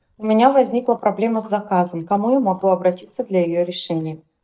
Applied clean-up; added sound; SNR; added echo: neural mask model DeepFilterNet 3.